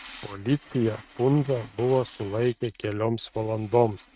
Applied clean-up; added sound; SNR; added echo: neural mask model RNNoise.